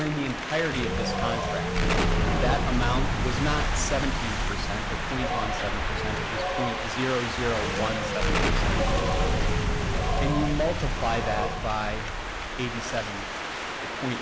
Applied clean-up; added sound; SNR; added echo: none; Wind + Explosion; -5 dB; none.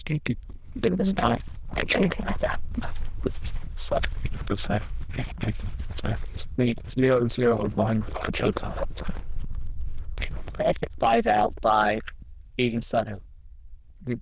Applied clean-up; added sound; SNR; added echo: neural diffusion model UNIVERSE++.